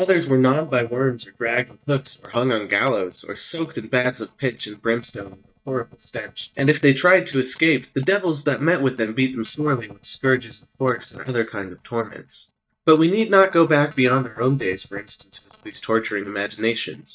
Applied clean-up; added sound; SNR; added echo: neural mask model DeepFilterNet 3.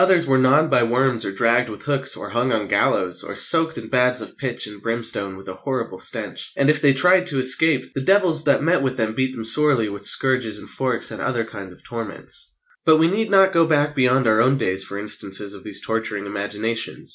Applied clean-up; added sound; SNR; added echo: none; none; none; none.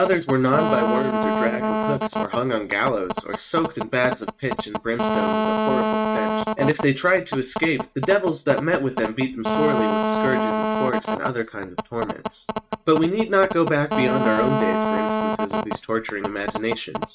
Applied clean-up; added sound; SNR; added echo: neural mask model RNNoise.